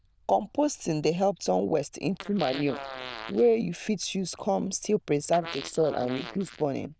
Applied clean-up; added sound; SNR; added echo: neural diffusion model UNIVERSE++.